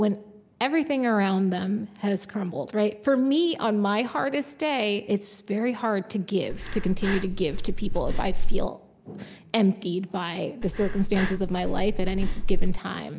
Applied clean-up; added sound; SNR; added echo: none; Breathing; -3 dB; none.